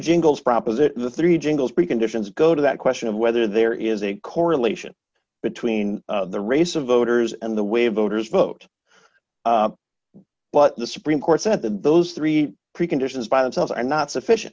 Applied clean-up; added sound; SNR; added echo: none; none; none; none.